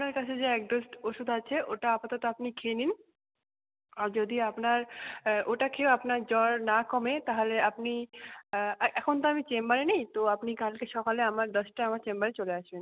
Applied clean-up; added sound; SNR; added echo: none; none; none; none.